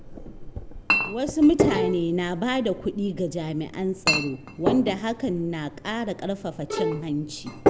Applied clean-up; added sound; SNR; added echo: none; Chink, clink + Bowed string instrument; 2 dB; none.